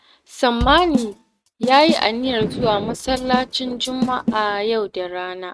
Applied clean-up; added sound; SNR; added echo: neural mask model RNNoise.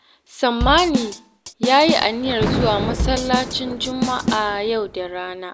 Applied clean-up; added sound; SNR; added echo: none; Drum / Drum kit + Thunder; 3 dB; none.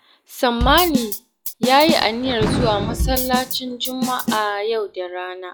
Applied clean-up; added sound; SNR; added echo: classical method log-MMSE.